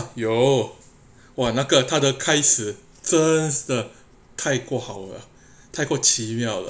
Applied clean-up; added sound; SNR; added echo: none; none; none; none.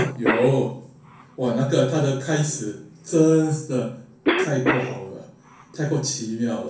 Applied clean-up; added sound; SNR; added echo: none; Cough; 7 dB; reverberation time 0.6 s.